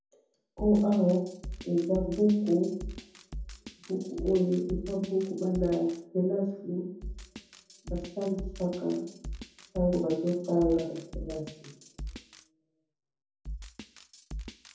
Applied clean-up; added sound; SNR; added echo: none; Drum kit; 12 dB; reverberation time 0.7 s.